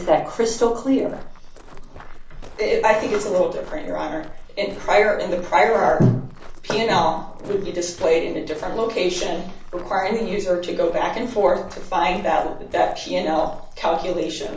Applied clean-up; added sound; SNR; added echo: none; Walk, footsteps; 12 dB; reverberation time 0.3 s.